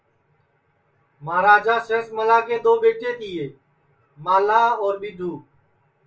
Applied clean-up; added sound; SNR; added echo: none; none; none; reverberation time 0.2 s.